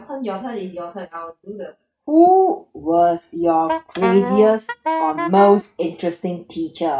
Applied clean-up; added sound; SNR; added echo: neural mask model RNNoise.